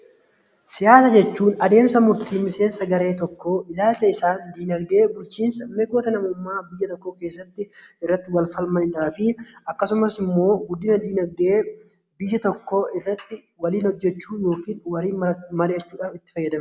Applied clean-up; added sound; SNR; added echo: none; none; none; none.